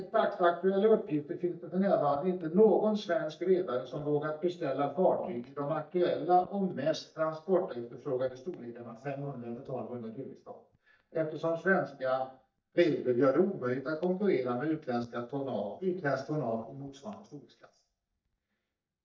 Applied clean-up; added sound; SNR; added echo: neural mask model DeepFilterNet 3.